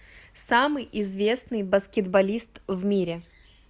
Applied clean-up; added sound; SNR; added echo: none; none; none; none.